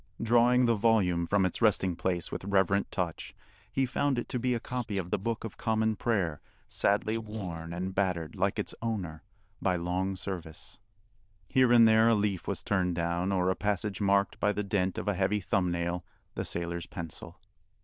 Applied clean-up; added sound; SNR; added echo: neural diffusion model UNIVERSE++.